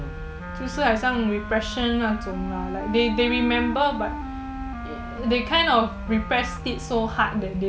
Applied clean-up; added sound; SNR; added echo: none; Wind instrument, woodwind instrument; 10 dB; none.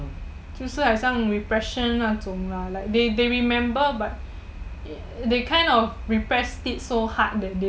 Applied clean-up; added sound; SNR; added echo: none; none; none; none.